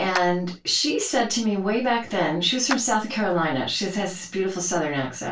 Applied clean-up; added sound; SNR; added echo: none; Clapping; 12 dB; reverberation time 0.2 s.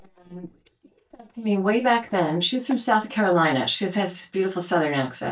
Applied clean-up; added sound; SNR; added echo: neural mask model DeepFilterNet 3.